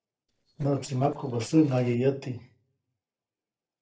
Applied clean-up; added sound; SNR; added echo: neural separator model SepFormer DNS4.